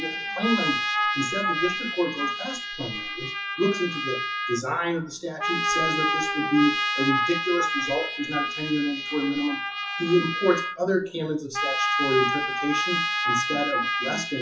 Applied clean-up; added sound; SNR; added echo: classical method WPE with log-MMSE.